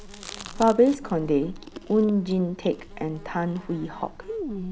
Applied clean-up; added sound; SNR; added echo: none; Chewing, mastication + Insect; 13 dB; none.